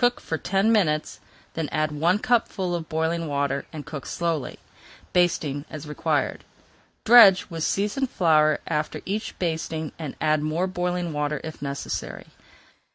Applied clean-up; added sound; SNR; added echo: none; none; none; none.